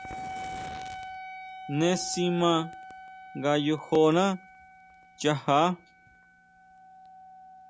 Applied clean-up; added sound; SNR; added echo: none; Fire + Wind instrument, woodwind instrument; 14 dB; none.